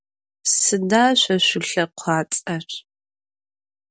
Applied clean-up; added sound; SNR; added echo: none; none; none; none.